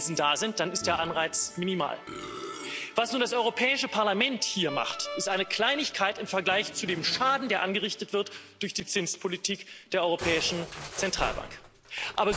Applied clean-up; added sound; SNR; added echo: none; Musical instrument; 13 dB; none.